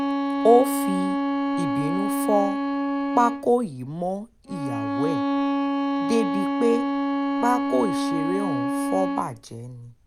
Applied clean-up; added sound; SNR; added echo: none; Bowed string instrument; -1 dB; none.